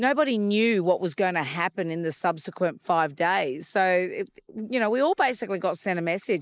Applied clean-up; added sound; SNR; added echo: neural mask model Resemble Enhance denoiser.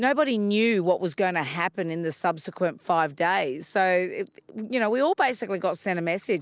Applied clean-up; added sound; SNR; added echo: none; none; none; none.